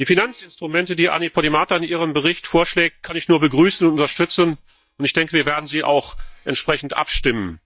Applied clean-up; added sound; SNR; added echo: neural mask model DeepFilterNet 3.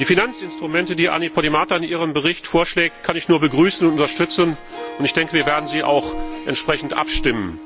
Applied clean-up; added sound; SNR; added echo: none; Harp; 13 dB; none.